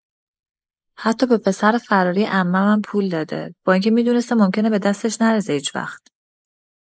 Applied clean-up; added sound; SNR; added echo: neural mask model Resemble Enhance denoiser.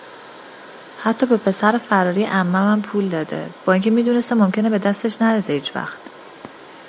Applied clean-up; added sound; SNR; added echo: none; none; none; none.